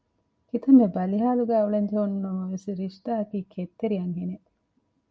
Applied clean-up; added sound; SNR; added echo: none; none; none; none.